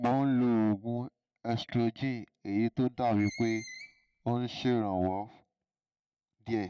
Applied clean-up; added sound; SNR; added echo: none; Screech; 18 dB; none.